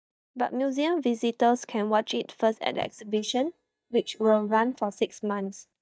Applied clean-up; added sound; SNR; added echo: neural mask model DeepFilterNet 3.